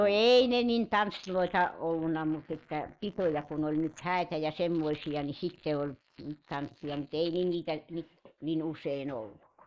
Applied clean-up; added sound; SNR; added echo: neural mask model Resemble Enhance denoiser.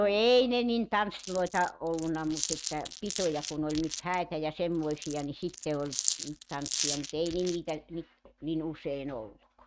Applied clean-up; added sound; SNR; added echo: neural mask model RNNoise.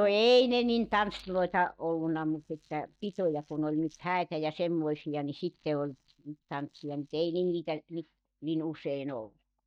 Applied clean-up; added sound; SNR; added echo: neural mask model DeepFilterNet 3.